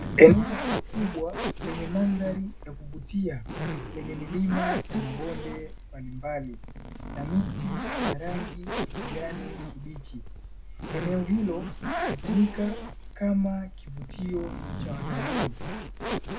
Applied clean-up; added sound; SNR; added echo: none; Zipper (clothing); 5 dB; reverberation time 0.2 s.